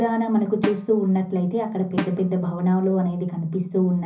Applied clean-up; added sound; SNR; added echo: none; Snare drum; 11 dB; reverberation time 0.5 s.